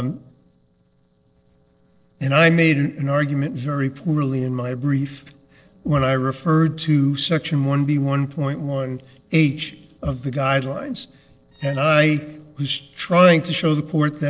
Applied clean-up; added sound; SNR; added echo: neural separator model SepFormer DNS4.